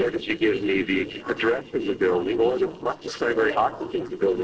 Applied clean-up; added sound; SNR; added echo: neural separator model SepFormer DNS4.